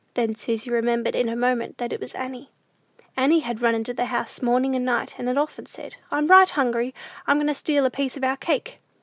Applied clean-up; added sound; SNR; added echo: none; none; none; none.